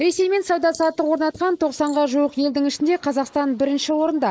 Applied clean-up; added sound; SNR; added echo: neural mask model Resemble Enhance denoiser.